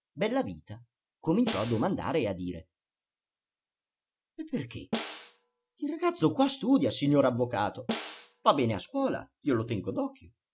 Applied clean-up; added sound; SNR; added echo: none; Snare drum; 9 dB; none.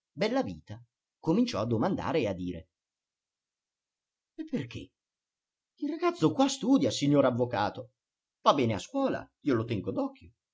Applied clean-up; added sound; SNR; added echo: none; none; none; none.